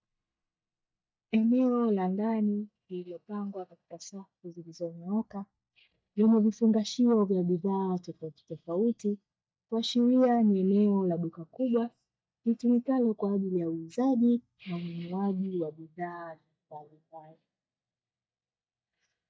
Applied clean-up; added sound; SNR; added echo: neural mask model DeepFilterNet 3.